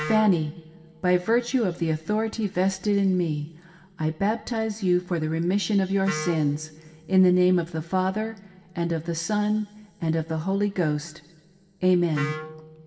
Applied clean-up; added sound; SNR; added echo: none; Wind instrument, woodwind instrument; 17 dB; reverberation time 2.4 s.